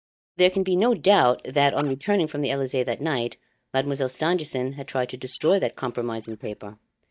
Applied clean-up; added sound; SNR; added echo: neural mask model DeepFilterNet 3.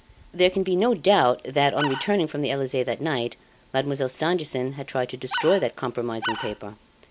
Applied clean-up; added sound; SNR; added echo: none; Animal; 8 dB; none.